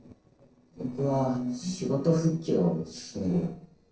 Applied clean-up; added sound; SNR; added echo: neural separator model SepFormer DNS4.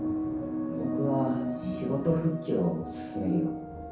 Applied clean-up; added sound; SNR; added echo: none; Thunder; 18 dB; reverberation time 0.6 s.